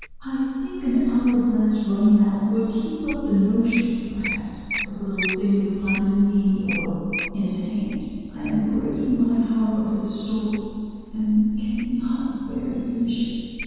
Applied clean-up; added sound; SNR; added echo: none; Wild animals; 13 dB; reverberation time 2.1 s.